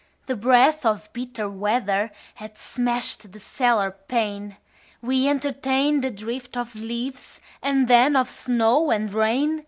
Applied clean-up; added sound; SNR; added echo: none; none; none; none.